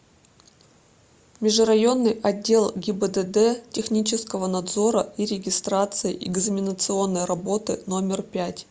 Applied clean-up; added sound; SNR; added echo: none; none; none; none.